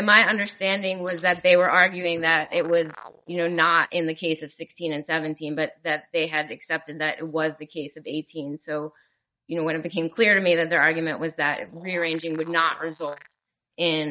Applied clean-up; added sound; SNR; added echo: neural mask model DeepFilterNet 3.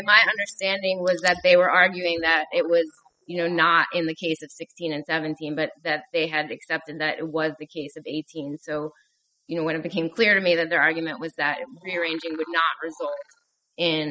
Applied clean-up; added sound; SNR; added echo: classical method spectral subtraction.